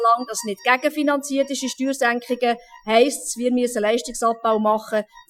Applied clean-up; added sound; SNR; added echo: classical method Wiener filter.